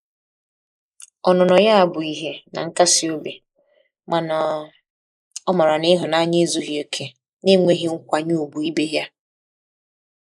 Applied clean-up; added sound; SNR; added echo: neural mask model Resemble Enhance denoiser.